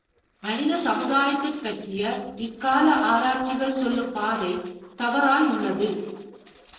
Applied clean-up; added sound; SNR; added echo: neural separator model SepFormer DNS4.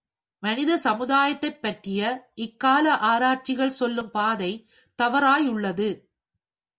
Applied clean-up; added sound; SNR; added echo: none; none; none; none.